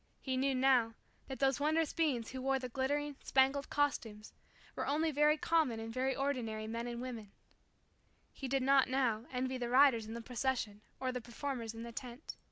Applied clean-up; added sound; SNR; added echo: none; none; none; none.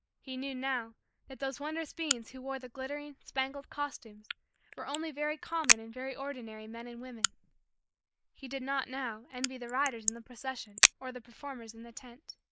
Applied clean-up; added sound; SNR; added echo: neural mask model Resemble Enhance denoiser.